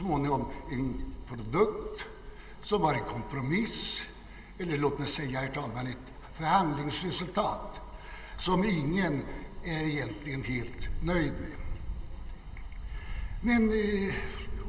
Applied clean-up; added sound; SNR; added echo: none; Wind / Bird; 9 dB; reverberation time 2.5 s.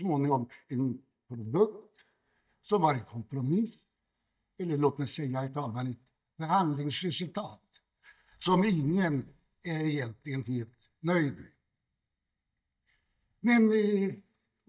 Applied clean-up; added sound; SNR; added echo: neural mask model DeepFilterNet 3.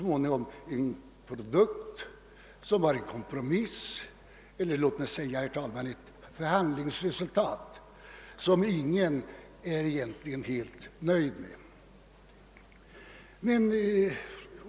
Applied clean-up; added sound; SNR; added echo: none; none; none; none.